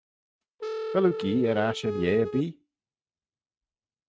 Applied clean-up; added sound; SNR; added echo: neural mask model RNNoise.